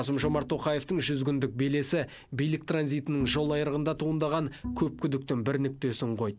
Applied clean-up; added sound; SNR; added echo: none; Bowed string instrument; 13 dB; none.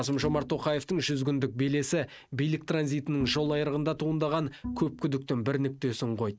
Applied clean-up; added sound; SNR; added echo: neural mask model RNNoise.